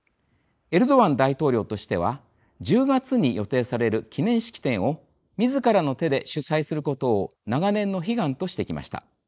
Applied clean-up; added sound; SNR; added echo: neural mask model Resemble Enhance denoiser.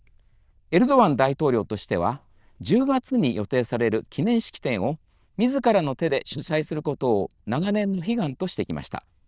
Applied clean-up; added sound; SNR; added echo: neural diffusion model UNIVERSE++.